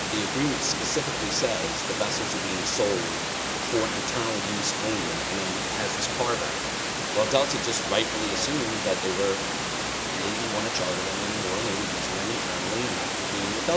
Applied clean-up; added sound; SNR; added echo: none; Water; -1 dB; none.